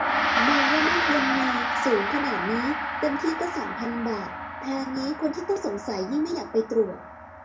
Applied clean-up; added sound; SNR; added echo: none; Gong; 0 dB; reverberation time 0.3 s.